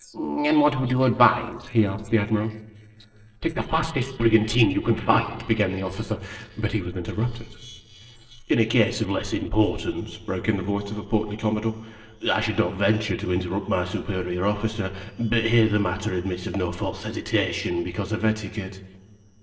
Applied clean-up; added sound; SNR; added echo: neural separator model SepFormer DNS4.